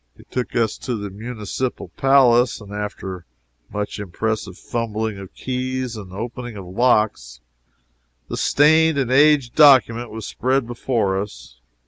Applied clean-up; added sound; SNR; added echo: none; none; none; none.